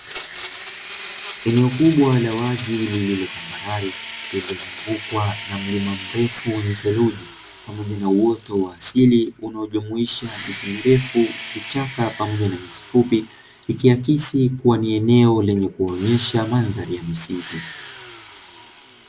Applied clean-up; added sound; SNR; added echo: none; Domestic sounds, home sounds; 13 dB; none.